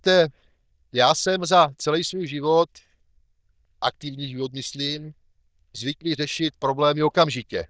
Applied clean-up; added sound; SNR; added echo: neural diffusion model UNIVERSE++.